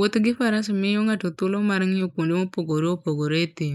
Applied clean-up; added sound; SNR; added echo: neural mask model Resemble Enhance denoiser.